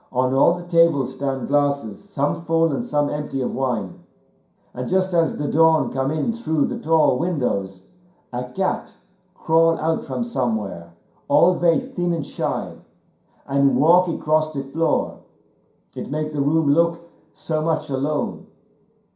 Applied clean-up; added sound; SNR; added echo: none; none; none; reverberation time 0.5 s.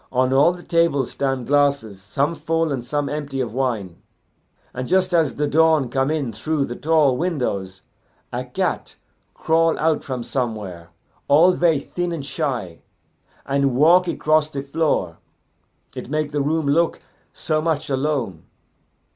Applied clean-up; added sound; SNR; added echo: none; none; none; none.